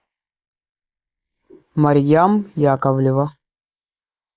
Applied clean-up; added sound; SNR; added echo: neural mask model Resemble Enhance denoiser.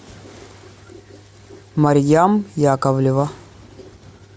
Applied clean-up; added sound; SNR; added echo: none; none; none; none.